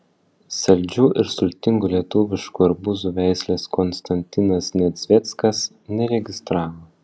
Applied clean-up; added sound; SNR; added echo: none; none; none; none.